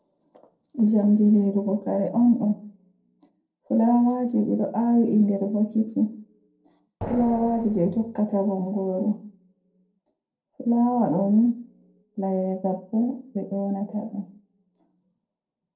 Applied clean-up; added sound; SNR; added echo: neural separator model SepFormer DNS4.